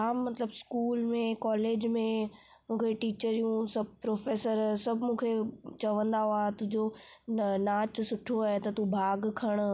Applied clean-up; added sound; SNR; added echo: none; none; none; none.